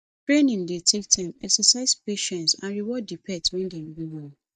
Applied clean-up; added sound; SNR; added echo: neural mask model DeepFilterNet 3.